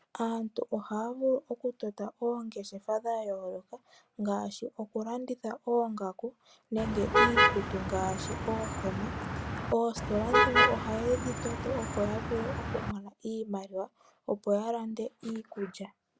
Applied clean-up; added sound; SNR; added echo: none; Motor vehicle (road); -4 dB; none.